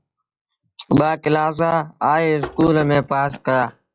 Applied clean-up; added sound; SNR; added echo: classical method log-MMSE.